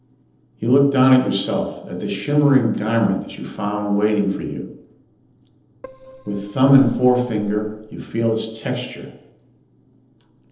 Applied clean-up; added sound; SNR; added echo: neural separator model SepFormer DNS4.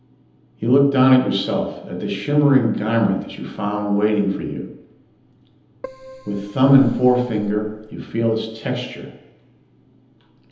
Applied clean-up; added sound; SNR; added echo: none; Keyboard (musical); 17 dB; reverberation time 0.9 s.